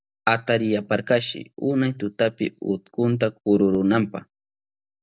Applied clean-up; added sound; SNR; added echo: none; none; none; none.